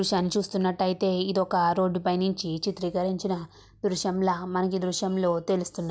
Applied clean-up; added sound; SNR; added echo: none; none; none; none.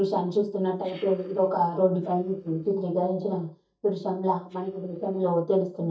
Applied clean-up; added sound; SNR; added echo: neural mask model DeepFilterNet 3.